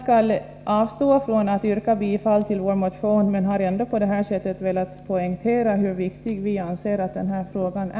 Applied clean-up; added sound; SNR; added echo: none; none; none; none.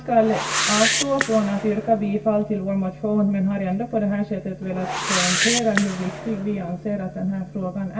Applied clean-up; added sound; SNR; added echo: none; Whoosh, swoosh, swish; 4 dB; reverberation time 0.2 s.